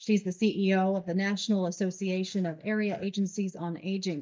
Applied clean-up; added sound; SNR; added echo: neural mask model DeepFilterNet 3.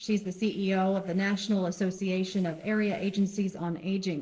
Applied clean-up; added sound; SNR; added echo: neural separator model SepFormer DNS4.